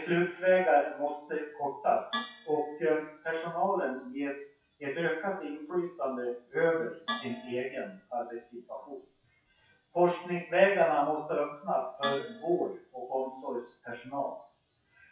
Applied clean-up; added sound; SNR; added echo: classical method WPE with log-MMSE.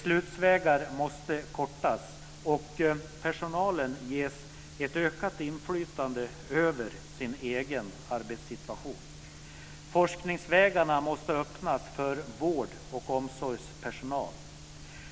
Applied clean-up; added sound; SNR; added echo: none; none; none; none.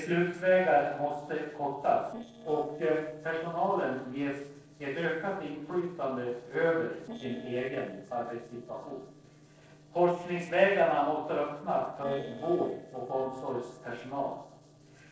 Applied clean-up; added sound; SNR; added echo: neural separator model SepFormer DNS4.